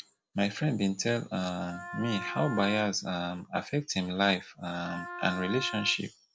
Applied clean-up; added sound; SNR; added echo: none; Wind instrument, woodwind instrument; 10 dB; none.